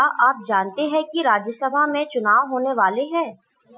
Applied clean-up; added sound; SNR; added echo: classical method Wiener filter.